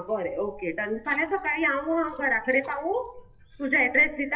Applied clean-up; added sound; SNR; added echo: classical method WPE with log-MMSE.